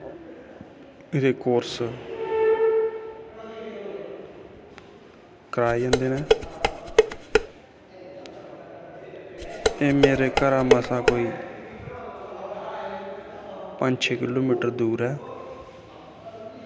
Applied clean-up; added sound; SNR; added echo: none; Dishes, pots, and pans; -3 dB; none.